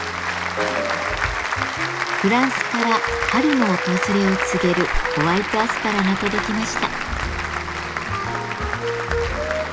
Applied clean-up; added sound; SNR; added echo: none; Applause; 1 dB; none.